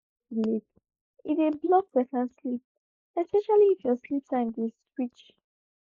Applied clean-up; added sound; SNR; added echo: neural mask model Resemble Enhance denoiser.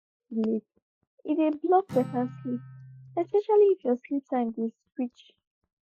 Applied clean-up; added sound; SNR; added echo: classical method Wiener filter.